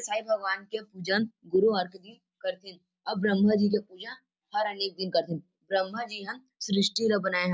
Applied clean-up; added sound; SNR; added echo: none; none; none; none.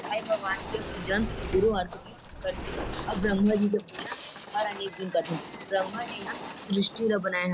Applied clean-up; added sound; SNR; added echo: none; Walk, footsteps + Sliding door; 8 dB; none.